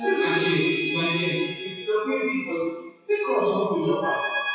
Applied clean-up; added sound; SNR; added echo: classical method WPE with log-MMSE.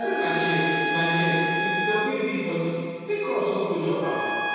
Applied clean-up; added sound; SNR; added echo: none; Trumpet; 3 dB; reverberation time 2.2 s.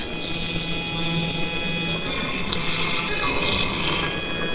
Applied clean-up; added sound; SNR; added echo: neural separator model SepFormer WHAMR!.